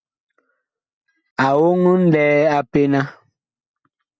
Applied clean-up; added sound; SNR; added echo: none; none; none; none.